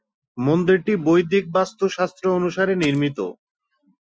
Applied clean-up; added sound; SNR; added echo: classical method Wiener filter.